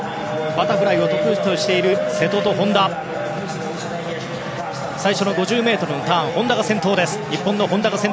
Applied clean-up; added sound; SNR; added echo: none; Wind; 7 dB; none.